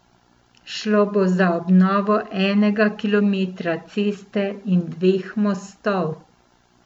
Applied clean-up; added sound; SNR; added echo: none; none; none; none.